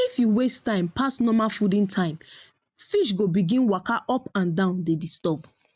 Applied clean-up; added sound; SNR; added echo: none; none; none; none.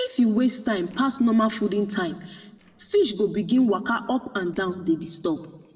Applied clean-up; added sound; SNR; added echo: neural separator model SepFormer DNS4.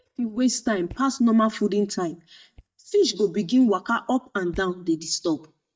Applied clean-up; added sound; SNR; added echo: neural mask model DeepFilterNet 3.